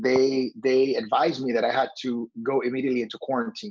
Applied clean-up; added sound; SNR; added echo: none; none; none; none.